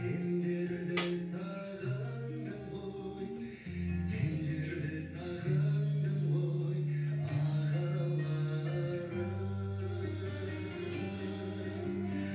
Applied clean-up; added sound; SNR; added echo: none; Tambourine; -3 dB; reverberation time 0.9 s.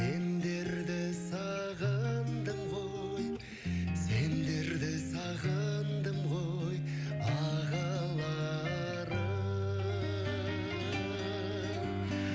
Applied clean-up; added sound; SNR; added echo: none; none; none; none.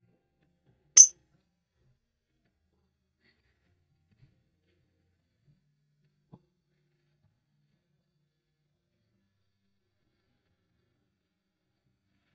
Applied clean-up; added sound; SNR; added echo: neural mask model DeepFilterNet 3.